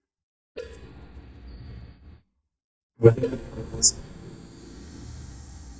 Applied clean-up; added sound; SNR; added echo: neural mask model DeepFilterNet 3.